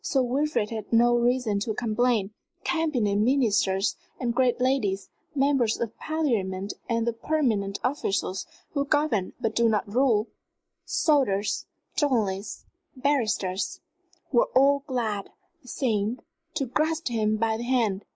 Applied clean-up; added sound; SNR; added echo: neural mask model Resemble Enhance denoiser.